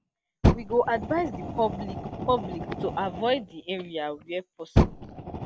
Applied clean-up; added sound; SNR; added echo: none; Fire; -1 dB; none.